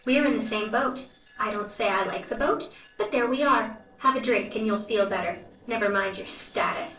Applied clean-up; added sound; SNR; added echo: neural separator model SepFormer DNS4.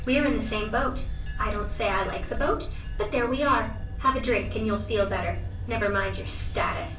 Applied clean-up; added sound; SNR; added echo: none; Bell / Train; 5 dB; reverberation time 0.4 s.